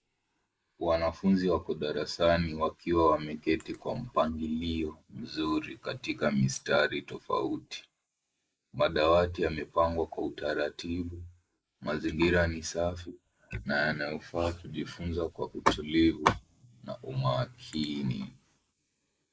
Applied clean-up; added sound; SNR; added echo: neural mask model Resemble Enhance denoiser.